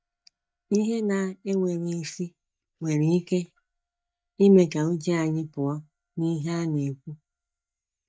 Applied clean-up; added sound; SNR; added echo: neural mask model DeepFilterNet 3.